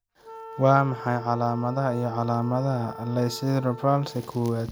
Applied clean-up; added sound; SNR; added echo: none; Wind instrument, woodwind instrument; 16 dB; none.